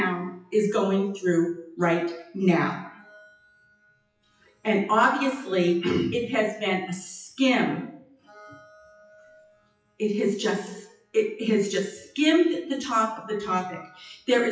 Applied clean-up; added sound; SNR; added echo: classical method WPE with log-MMSE.